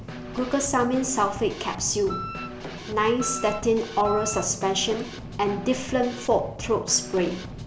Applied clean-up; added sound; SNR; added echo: none; Snare drum / Drum kit + Wind instrument, woodwind instrument; 11 dB; none.